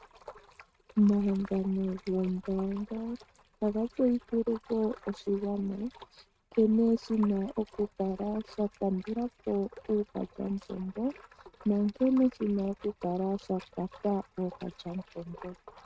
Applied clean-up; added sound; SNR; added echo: neural mask model RNNoise.